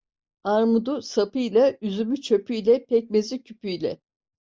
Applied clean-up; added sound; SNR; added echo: neural mask model Resemble Enhance denoiser.